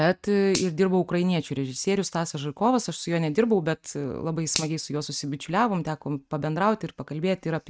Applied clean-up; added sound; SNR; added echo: neural mask model RNNoise.